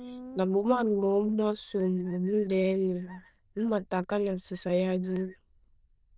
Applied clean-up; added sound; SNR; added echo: neural diffusion model UNIVERSE++.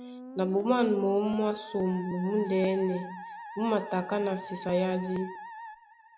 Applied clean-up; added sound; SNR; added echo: none; Musical instrument; 14 dB; none.